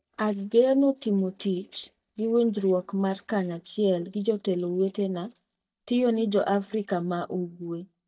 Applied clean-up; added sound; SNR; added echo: neural mask model DeepFilterNet 3.